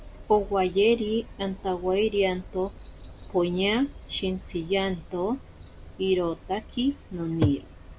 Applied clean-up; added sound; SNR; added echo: none; Bird vocalization, bird call, bird song; 17 dB; none.